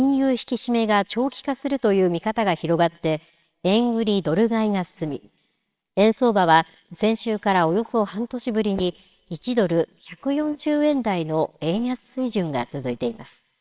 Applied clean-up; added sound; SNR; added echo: neural separator model SepFormer WHAMR!.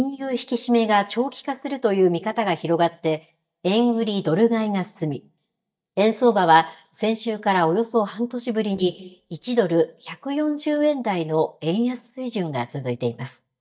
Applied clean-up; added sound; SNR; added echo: neural mask model DeepFilterNet 3.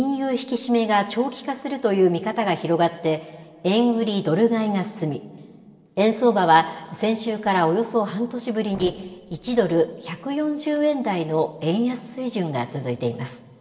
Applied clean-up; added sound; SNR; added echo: neural separator model SepFormer DNS4.